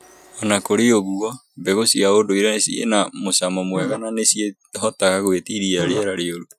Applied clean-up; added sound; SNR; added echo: classical method Wiener filter.